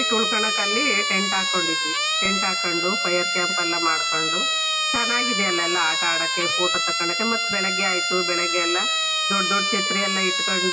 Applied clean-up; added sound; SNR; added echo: none; Siren; -4 dB; reverberation time 1.4 s.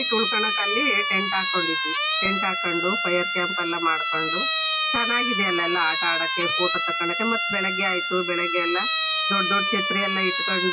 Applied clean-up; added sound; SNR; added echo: classical method WPE with log-MMSE.